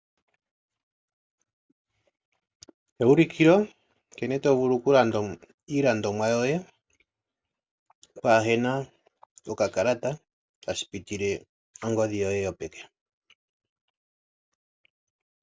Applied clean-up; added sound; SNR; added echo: none; none; none; none.